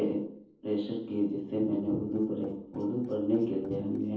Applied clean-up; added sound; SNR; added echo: neural separator model SepFormer DNS4.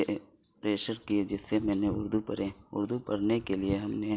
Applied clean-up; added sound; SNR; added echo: none; none; none; none.